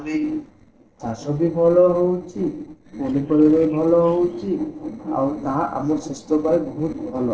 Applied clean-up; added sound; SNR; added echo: neural separator model SepFormer DNS4.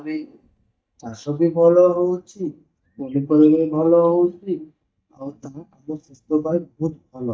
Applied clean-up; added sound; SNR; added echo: neural mask model DeepFilterNet 3.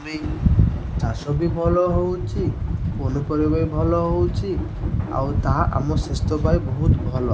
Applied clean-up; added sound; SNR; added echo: none; none; none; none.